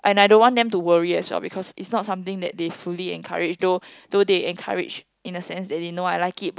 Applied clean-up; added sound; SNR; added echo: none; none; none; none.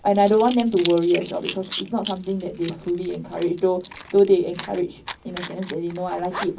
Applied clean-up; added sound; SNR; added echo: none; Coin (dropping) / Zipper (clothing); 15 dB; reverberation time 0.4 s.